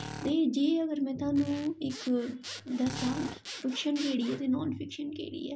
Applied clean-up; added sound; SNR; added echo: none; Zipper (clothing) / Sawing + Drill; 13 dB; none.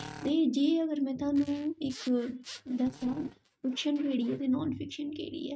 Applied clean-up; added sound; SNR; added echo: neural mask model RNNoise.